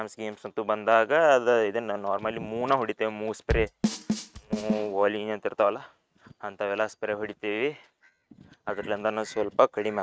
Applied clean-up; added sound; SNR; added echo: neural mask model RNNoise.